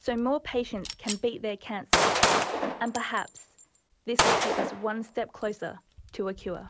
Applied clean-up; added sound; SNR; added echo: none; Gunshot, gunfire; -2 dB; none.